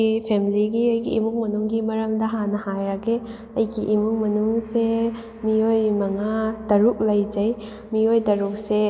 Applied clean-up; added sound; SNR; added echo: none; none; none; none.